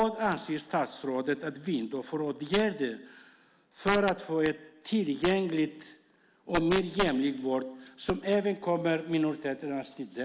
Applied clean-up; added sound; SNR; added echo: none; none; none; none.